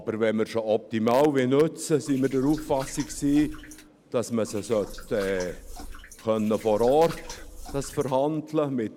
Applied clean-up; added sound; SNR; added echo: none; Liquid; 15 dB; none.